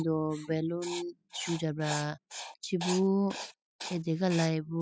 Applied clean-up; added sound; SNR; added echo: classical method spectral subtraction.